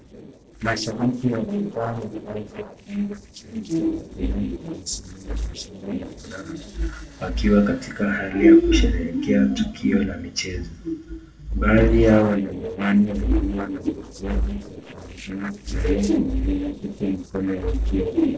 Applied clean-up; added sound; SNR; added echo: neural separator model SepFormer DNS4.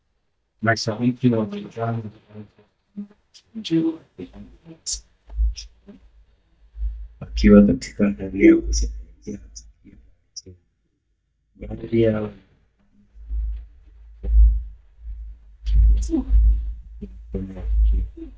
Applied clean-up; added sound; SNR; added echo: neural mask model DeepFilterNet 3.